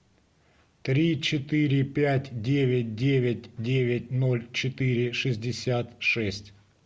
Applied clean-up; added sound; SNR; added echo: none; none; none; none.